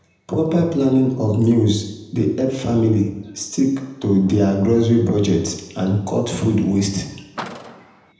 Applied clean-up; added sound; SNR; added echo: none; Car; 18 dB; reverberation time 0.8 s.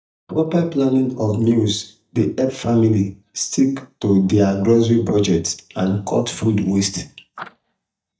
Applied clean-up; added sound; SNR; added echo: neural mask model DeepFilterNet 3.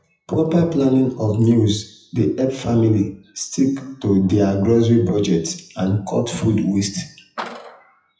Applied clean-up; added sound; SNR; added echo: classical method WPE with log-MMSE.